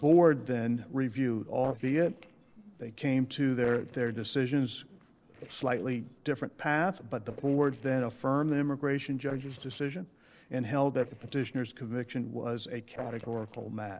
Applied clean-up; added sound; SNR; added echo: neural separator model SepFormer DNS4.